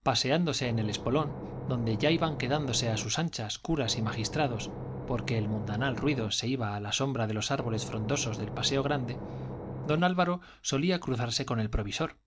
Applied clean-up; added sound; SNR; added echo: none; Engine / Boat, Water vehicle; 7 dB; none.